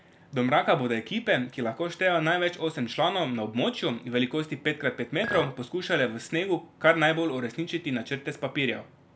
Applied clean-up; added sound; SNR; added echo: none; Chink, clink; 10 dB; none.